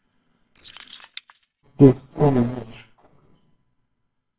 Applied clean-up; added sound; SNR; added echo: neural separator model SepFormer WHAMR!.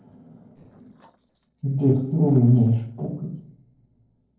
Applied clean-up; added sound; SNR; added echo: neural separator model SepFormer DNS4.